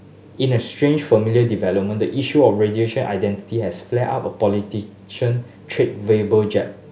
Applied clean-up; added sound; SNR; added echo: none; none; none; none.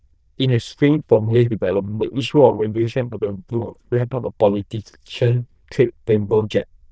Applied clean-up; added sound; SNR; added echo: neural diffusion model UNIVERSE++.